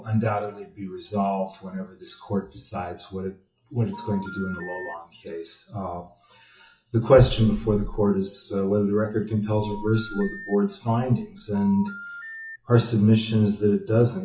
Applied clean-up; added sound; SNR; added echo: classical method WPE with log-MMSE.